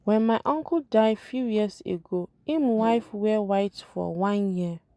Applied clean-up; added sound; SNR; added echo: none; none; none; none.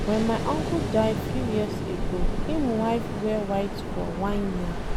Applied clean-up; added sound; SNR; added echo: none; Ocean; 0 dB; none.